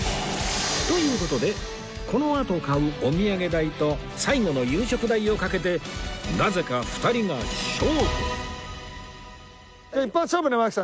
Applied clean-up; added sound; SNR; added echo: none; none; none; none.